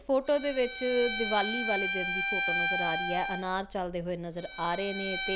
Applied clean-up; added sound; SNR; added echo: none; Bowed string instrument; 2 dB; none.